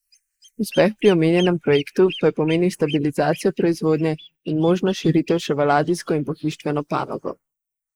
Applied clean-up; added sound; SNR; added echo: neural mask model Resemble Enhance denoiser.